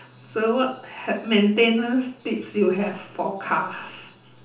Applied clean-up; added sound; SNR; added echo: none; none; none; reverberation time 0.6 s.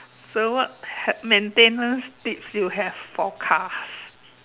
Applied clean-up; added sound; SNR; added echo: none; none; none; none.